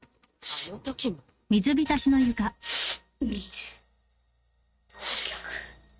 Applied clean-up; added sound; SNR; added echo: neural mask model RNNoise.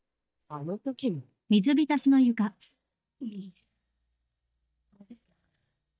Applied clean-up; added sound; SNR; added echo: neural mask model DeepFilterNet 3.